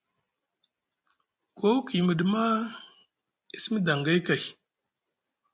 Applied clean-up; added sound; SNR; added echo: none; none; none; none.